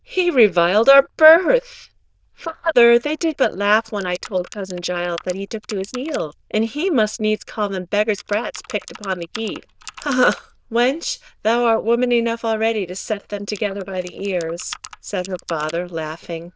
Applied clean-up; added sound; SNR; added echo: neural diffusion model UNIVERSE++.